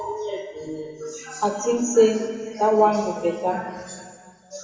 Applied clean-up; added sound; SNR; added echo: none; none; none; reverberation time 2.1 s.